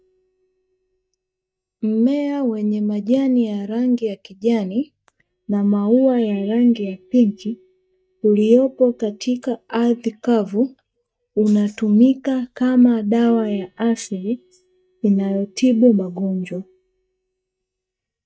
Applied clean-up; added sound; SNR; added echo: neural mask model DeepFilterNet 3.